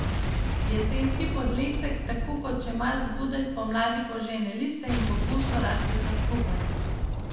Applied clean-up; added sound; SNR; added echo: none; Boom; -2 dB; reverberation time 1.0 s.